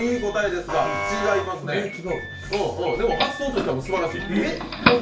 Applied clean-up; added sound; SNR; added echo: none; Doorbell; 6 dB; reverberation time 0.3 s.